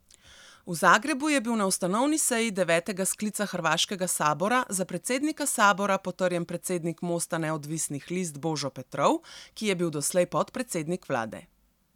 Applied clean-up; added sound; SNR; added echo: none; none; none; none.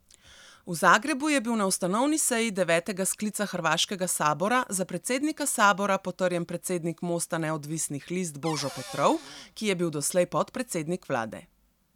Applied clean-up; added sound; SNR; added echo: none; Cupboard open or close / Door; 14 dB; none.